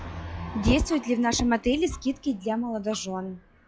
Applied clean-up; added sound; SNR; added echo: classical method log-MMSE.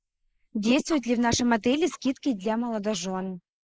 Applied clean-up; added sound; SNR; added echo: neural mask model Resemble Enhance denoiser.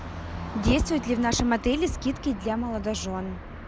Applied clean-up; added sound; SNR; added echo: none; none; none; none.